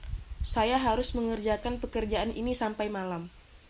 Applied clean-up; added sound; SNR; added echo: none; Wind; 9 dB; none.